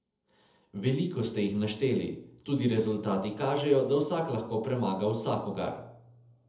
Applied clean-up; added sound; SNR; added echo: none; none; none; reverberation time 0.7 s.